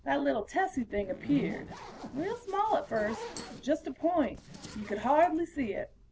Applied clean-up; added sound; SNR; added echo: none; Zipper (clothing); 14 dB; none.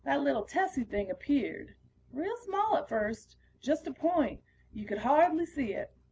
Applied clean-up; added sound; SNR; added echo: none; none; none; none.